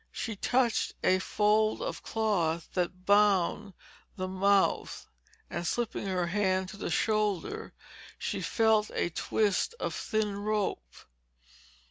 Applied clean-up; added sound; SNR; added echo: none; none; none; none.